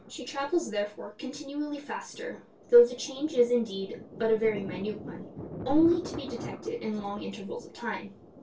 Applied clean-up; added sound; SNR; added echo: none; Thunder; 14 dB; reverberation time 0.2 s.